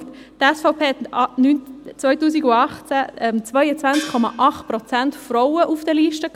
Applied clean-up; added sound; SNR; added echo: none; Gong; 17 dB; none.